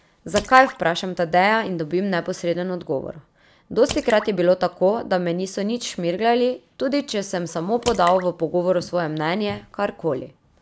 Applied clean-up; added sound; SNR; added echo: none; Drip / Splash, splatter; 16 dB; none.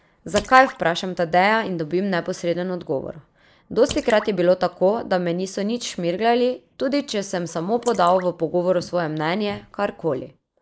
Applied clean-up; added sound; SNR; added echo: neural mask model Resemble Enhance denoiser.